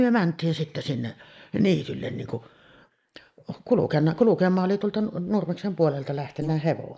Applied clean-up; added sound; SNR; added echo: neural mask model Resemble Enhance denoiser.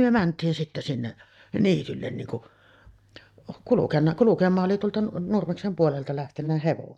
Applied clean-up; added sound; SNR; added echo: neural mask model DeepFilterNet 3.